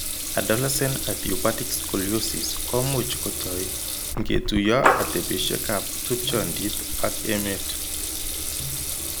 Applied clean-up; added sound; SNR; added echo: none; Water tap, faucet / Liquid; 0 dB; none.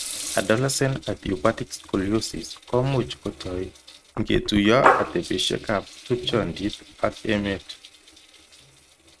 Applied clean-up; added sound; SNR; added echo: neural mask model RNNoise.